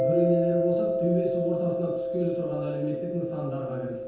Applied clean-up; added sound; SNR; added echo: none; Mallet percussion; -1 dB; reverberation time 0.9 s.